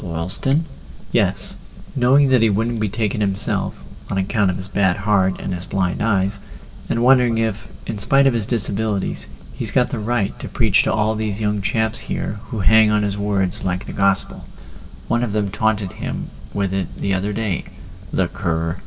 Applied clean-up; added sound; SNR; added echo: none; Fire; 14 dB; reverberation time 1.9 s.